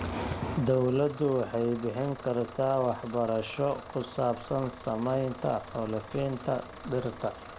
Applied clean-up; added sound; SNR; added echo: none; Bus / Engine; 16 dB; none.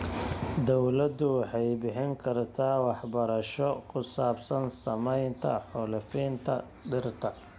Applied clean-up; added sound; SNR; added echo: none; none; none; none.